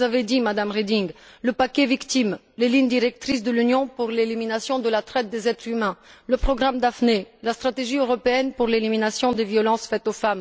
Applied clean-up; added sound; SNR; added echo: none; none; none; none.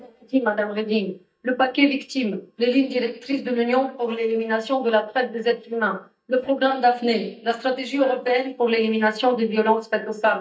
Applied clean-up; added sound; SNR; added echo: neural mask model DeepFilterNet 3.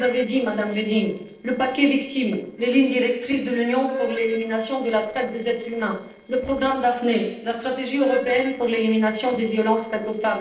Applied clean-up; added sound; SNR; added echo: neural separator model SepFormer DNS4.